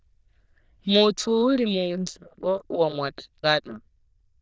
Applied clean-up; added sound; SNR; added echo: neural diffusion model UNIVERSE++.